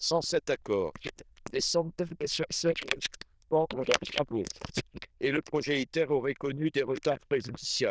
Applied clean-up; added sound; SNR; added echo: neural diffusion model UNIVERSE++.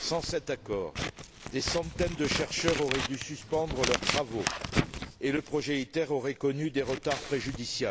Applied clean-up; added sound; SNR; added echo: none; Scissors; 4 dB; none.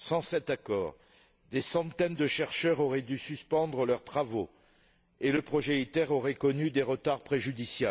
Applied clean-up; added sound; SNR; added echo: none; none; none; none.